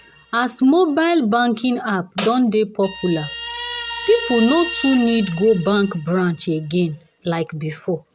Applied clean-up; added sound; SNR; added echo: none; Guitar; 14 dB; none.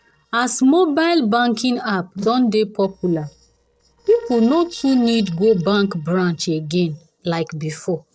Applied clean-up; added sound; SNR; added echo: neural separator model SepFormer DNS4.